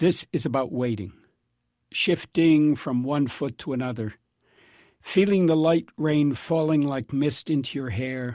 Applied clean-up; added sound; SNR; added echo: none; none; none; none.